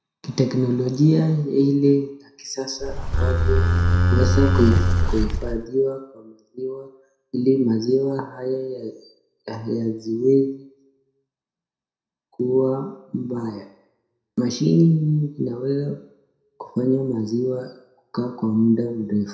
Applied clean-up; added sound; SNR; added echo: none; Livestock, farm animals, working animals; -5 dB; reverberation time 0.6 s.